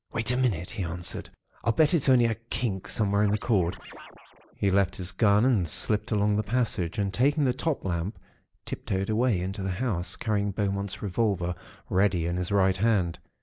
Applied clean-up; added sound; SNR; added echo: neural mask model Resemble Enhance denoiser.